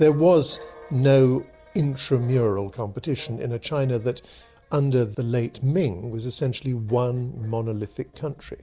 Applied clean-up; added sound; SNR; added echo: none; none; none; none.